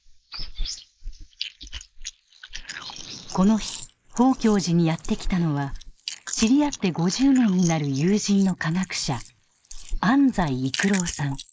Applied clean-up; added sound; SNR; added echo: neural mask model Resemble Enhance denoiser.